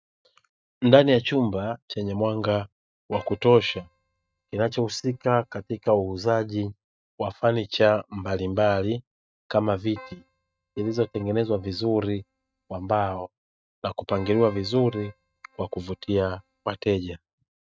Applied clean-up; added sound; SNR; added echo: neural mask model RNNoise.